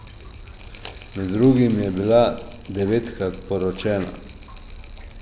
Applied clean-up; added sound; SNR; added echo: none; Drip; 14 dB; none.